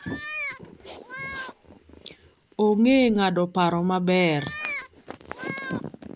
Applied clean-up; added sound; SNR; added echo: none; Meow; 14 dB; none.